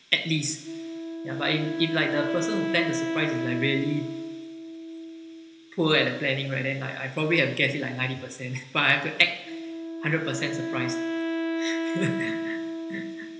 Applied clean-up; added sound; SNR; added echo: none; Wind instrument, woodwind instrument; 4 dB; reverberation time 1.0 s.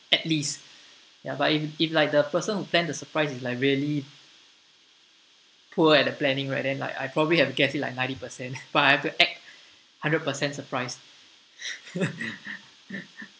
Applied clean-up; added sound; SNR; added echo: none; none; none; none.